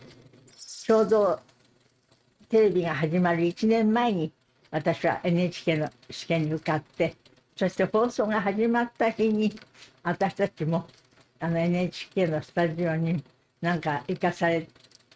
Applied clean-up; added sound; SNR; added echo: neural mask model RNNoise.